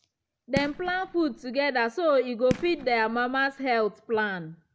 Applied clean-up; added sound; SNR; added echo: none; Fireworks; 11 dB; none.